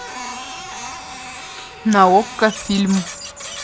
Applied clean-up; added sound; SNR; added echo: none; Printer; 12 dB; none.